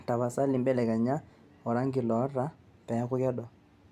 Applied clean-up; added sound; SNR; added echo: none; none; none; none.